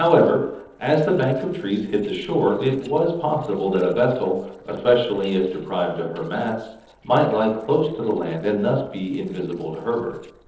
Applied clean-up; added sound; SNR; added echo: neural separator model SepFormer DNS4.